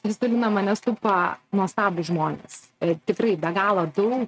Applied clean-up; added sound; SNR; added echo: neural mask model RNNoise.